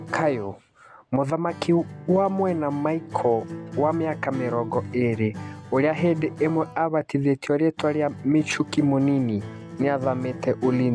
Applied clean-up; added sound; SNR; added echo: none; Acoustic guitar; 13 dB; none.